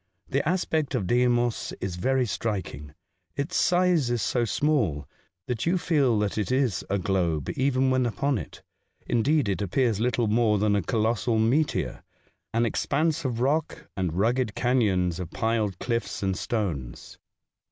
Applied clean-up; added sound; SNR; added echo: none; none; none; none.